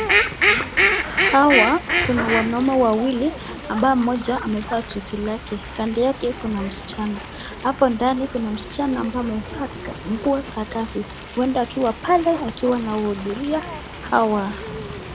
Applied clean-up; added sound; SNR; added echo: none; Fowl; 4 dB; none.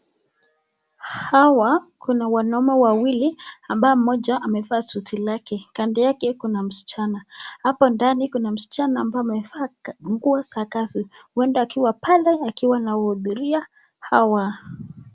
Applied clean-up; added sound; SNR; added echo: none; none; none; none.